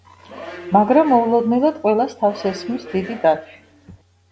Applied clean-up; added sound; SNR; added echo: none; Subway, metro, underground; 17 dB; none.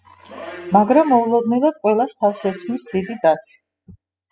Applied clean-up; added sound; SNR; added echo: classical method spectral subtraction.